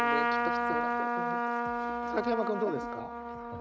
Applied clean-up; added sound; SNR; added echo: neural mask model RNNoise.